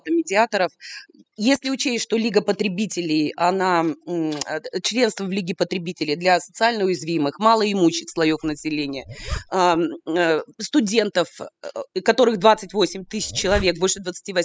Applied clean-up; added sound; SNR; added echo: classical method spectral subtraction.